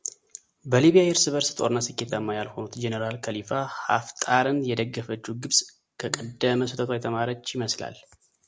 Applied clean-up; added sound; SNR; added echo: none; Brass instrument; 20 dB; none.